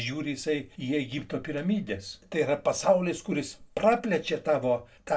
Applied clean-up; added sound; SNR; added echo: none; none; none; reverberation time 0.2 s.